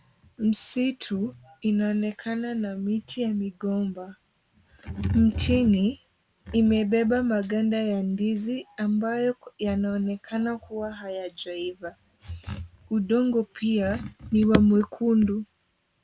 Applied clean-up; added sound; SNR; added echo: none; none; none; none.